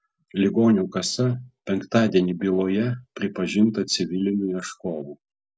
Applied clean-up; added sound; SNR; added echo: none; none; none; none.